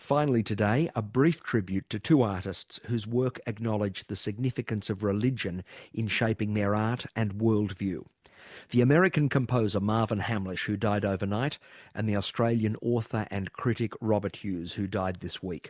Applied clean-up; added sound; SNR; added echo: none; none; none; none.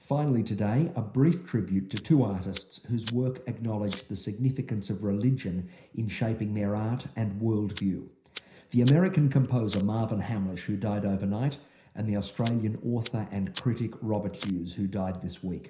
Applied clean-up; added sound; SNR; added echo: none; Fire; 12 dB; reverberation time 0.5 s.